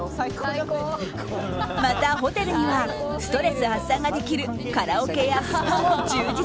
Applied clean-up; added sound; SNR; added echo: none; none; none; none.